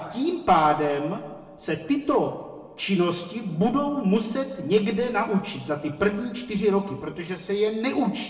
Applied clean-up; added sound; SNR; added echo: none; none; none; reverberation time 0.9 s.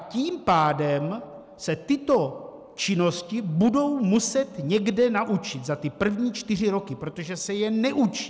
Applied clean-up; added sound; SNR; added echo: none; none; none; none.